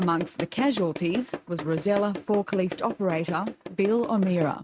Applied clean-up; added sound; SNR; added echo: neural mask model RNNoise.